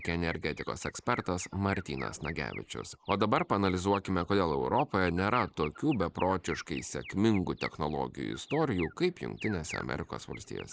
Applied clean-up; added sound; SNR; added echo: neural mask model Resemble Enhance denoiser.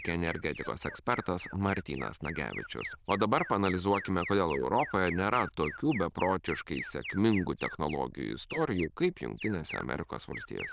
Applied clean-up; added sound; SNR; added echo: neural diffusion model UNIVERSE++.